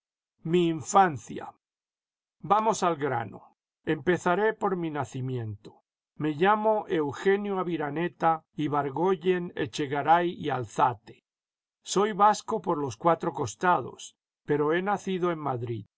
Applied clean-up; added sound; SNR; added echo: none; none; none; none.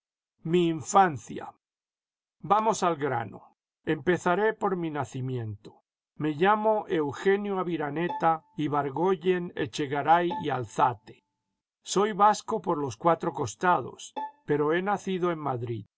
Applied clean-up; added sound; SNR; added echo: none; Bowed string instrument; 15 dB; none.